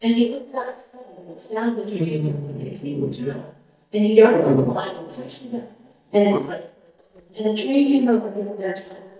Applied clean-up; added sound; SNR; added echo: neural mask model DeepFilterNet 3.